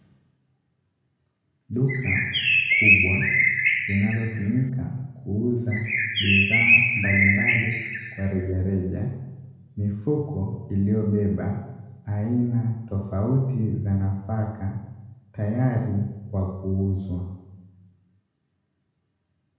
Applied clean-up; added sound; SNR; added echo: none; Bird; -4 dB; reverberation time 1.0 s.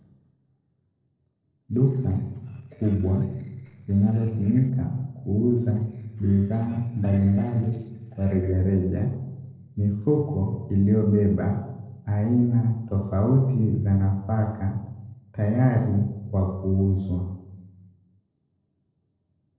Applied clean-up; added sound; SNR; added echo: neural separator model SepFormer DNS4.